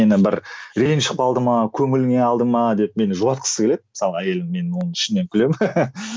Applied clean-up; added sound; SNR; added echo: none; none; none; none.